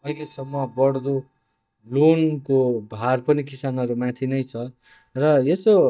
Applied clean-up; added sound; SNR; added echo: neural mask model DeepFilterNet 3.